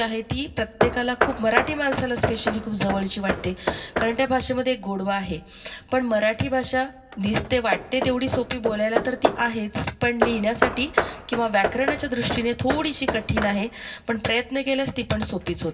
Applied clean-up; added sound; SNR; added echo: none; Hammer / Wood; 5 dB; reverberation time 0.4 s.